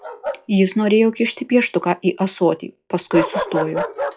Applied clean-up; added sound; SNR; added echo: classical method log-MMSE.